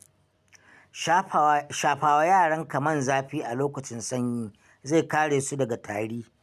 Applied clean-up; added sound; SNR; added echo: none; none; none; none.